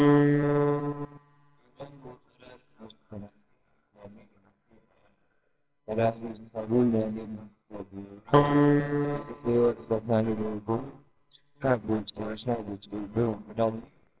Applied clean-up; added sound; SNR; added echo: neural separator model SepFormer WHAMR!.